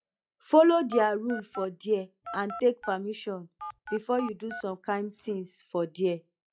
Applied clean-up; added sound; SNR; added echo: classical method log-MMSE.